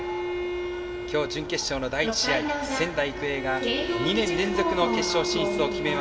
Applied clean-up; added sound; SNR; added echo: none; Bowed string instrument; 6 dB; reverberation time 1.3 s.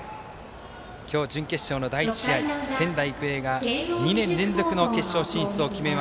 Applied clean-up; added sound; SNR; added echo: none; none; none; none.